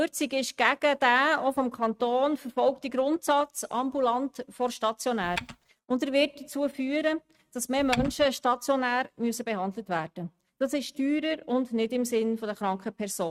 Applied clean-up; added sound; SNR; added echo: neural mask model RNNoise.